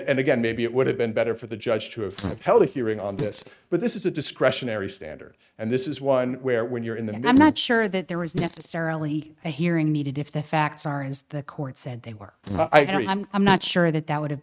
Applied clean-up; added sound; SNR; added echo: neural mask model RNNoise.